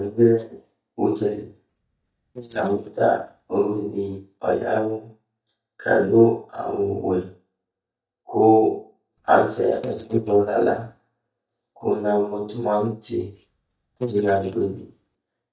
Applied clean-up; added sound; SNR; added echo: neural mask model DeepFilterNet 3.